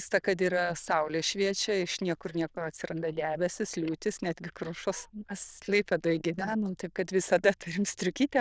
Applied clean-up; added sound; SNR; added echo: neural diffusion model UNIVERSE++.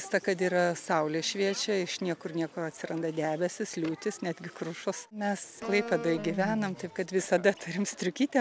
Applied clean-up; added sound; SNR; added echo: none; Wind instrument, woodwind instrument; 10 dB; none.